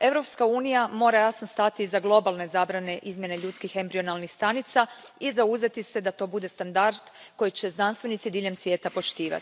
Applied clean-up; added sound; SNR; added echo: none; none; none; none.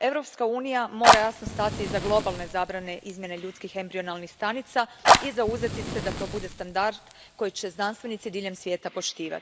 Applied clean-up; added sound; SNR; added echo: none; Fire; -1 dB; none.